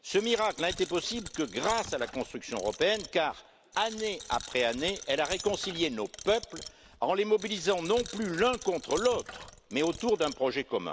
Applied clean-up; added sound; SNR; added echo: none; Coin (dropping); 14 dB; none.